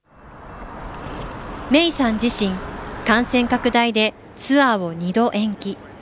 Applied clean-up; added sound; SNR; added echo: none; none; none; none.